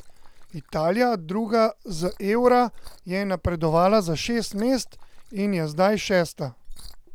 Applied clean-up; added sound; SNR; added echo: none; Liquid; 17 dB; none.